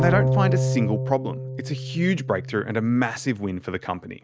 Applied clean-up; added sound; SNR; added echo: none; Bowed string instrument; 1 dB; none.